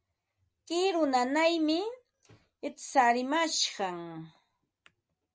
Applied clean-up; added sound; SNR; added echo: none; none; none; none.